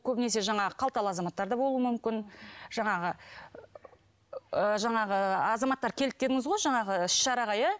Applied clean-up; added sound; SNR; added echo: none; none; none; none.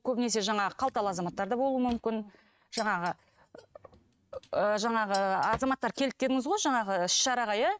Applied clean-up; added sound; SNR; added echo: neural mask model RNNoise.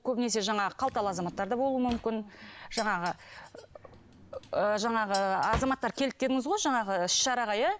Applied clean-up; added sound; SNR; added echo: none; Dishes, pots, and pans + Drawer open or close; 16 dB; none.